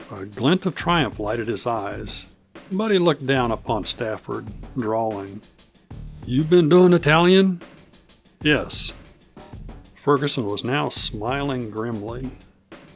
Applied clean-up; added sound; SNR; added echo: none; Drum kit; 19 dB; none.